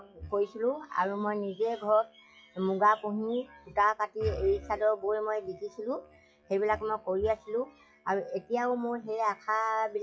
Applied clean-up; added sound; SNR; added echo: classical method WPE with log-MMSE.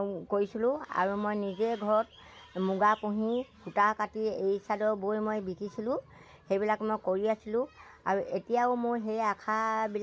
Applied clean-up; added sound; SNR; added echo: none; none; none; none.